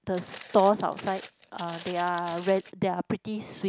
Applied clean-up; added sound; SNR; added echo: none; Walk, footsteps; 10 dB; none.